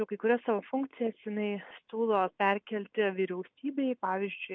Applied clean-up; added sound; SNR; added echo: none; none; none; none.